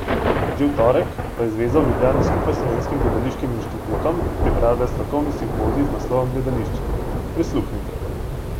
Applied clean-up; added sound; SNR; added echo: none; Thunder / Rain; 0 dB; none.